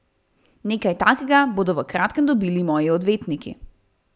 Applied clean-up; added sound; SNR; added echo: none; none; none; none.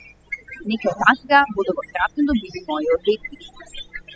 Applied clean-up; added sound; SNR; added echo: classical method spectral subtraction.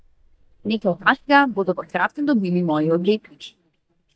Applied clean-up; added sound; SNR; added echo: neural mask model DeepFilterNet 3.